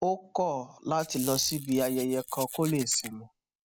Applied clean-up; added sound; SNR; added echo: classical method spectral subtraction.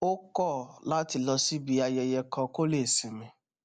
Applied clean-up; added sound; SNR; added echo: none; none; none; none.